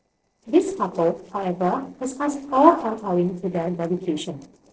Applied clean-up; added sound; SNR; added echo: neural separator model SepFormer DNS4.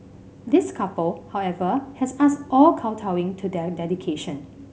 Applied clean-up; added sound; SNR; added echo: none; none; none; none.